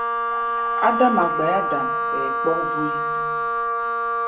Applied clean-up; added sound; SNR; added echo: none; Wind instrument, woodwind instrument; -2 dB; reverberation time 0.2 s.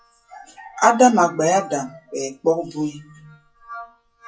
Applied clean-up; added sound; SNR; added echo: classical method WPE with log-MMSE.